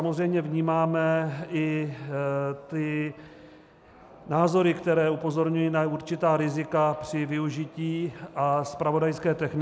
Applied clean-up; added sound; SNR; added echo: none; none; none; none.